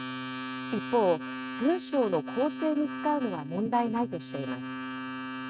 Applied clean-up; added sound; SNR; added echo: neural mask model RNNoise.